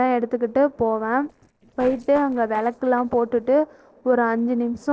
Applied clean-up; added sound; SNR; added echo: neural separator model SepFormer DNS4.